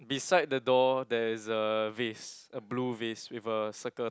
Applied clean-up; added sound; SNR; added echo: none; none; none; none.